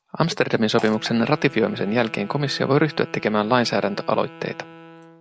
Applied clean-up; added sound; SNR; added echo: none; Wind instrument, woodwind instrument + Fart; 19 dB; none.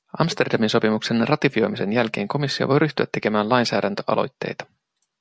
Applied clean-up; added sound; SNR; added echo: none; none; none; none.